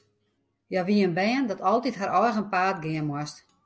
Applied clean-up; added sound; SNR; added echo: none; none; none; none.